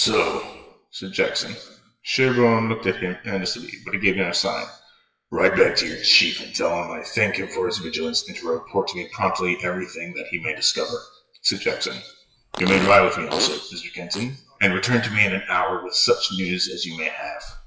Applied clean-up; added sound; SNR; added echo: classical method WPE with log-MMSE.